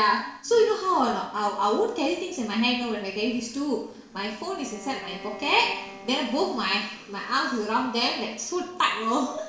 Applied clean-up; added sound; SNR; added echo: neural separator model SepFormer DNS4.